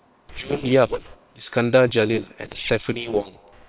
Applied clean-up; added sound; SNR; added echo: neural separator model SepFormer WHAM!.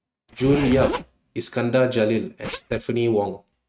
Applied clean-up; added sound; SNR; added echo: neural mask model RNNoise.